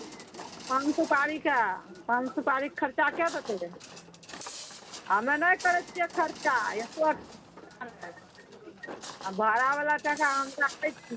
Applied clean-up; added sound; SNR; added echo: none; Walk, footsteps; 16 dB; reverberation time 0.3 s.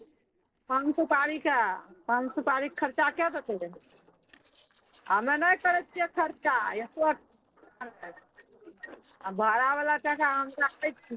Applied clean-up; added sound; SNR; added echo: neural separator model SepFormer DNS4.